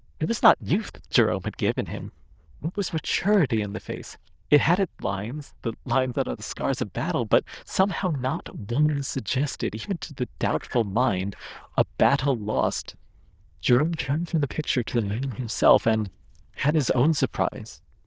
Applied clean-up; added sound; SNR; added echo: neural diffusion model UNIVERSE++.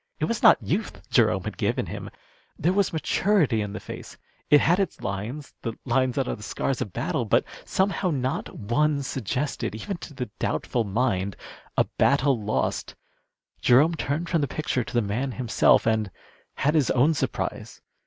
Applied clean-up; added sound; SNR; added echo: none; none; none; none.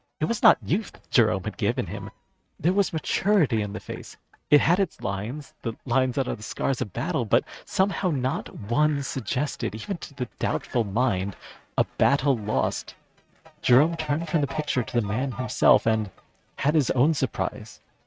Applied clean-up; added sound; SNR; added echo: neural mask model RNNoise.